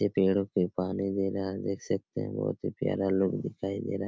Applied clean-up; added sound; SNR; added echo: none; none; none; none.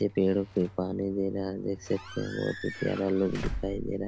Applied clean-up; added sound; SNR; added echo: none; Squeak / Slam / Alarm / Wood; 11 dB; none.